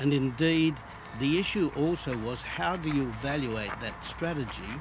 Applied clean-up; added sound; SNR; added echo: none; Walk, footsteps / Run / Bell; 12 dB; none.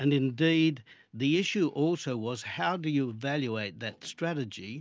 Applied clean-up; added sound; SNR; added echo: none; none; none; none.